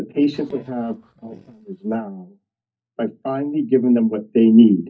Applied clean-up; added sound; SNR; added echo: neural mask model DeepFilterNet 3.